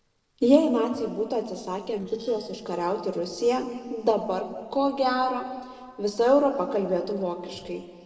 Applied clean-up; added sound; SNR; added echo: neural separator model SepFormer DNS4.